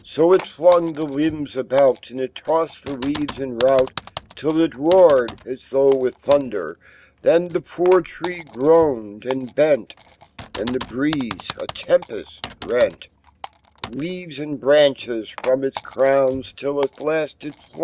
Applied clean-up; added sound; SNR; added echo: none; Typing; 15 dB; none.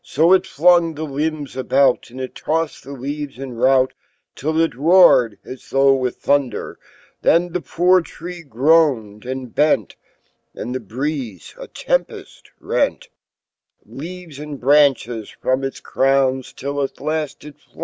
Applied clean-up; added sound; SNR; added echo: none; none; none; none.